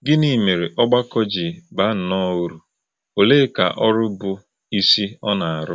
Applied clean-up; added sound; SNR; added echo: none; none; none; none.